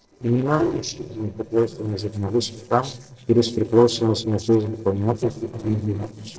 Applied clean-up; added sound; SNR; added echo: neural separator model SepFormer DNS4.